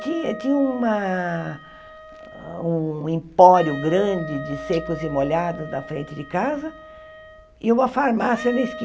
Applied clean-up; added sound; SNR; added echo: none; Wind instrument, woodwind instrument; 15 dB; none.